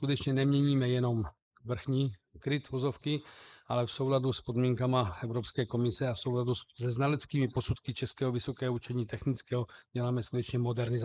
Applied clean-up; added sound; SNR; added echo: neural mask model Resemble Enhance denoiser.